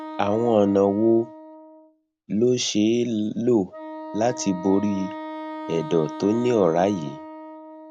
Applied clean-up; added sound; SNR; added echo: none; Wind instrument, woodwind instrument; 14 dB; none.